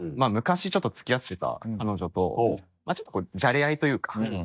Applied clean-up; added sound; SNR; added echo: neural mask model DeepFilterNet 3.